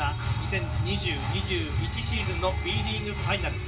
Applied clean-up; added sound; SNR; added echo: none; Animal; 18 dB; reverberation time 0.2 s.